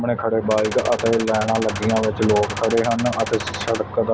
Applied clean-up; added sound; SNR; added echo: none; Gunshot, gunfire; 11 dB; none.